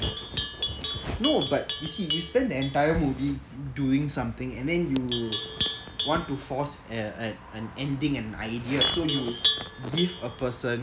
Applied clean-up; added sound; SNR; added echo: none; Livestock, farm animals, working animals; 4 dB; none.